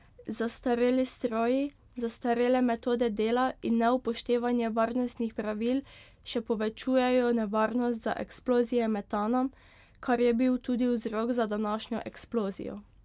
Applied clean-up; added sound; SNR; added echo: none; none; none; none.